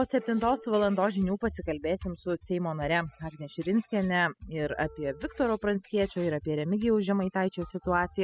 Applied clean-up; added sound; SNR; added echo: classical method spectral subtraction.